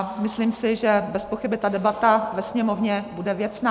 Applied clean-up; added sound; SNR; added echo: none; none; none; none.